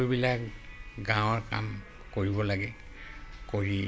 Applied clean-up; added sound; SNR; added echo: none; none; none; none.